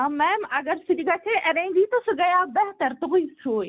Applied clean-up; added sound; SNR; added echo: none; none; none; none.